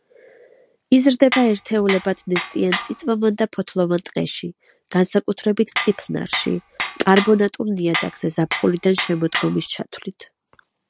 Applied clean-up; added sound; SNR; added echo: none; Tools; 8 dB; none.